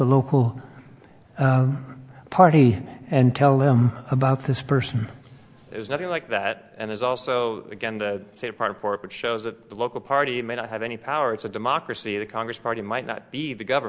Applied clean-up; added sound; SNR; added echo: none; none; none; none.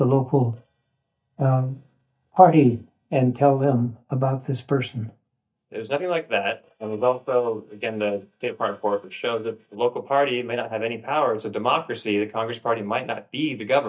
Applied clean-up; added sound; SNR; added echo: neural mask model DeepFilterNet 3.